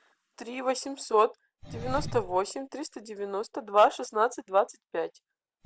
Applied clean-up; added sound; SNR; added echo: none; Engine; 15 dB; none.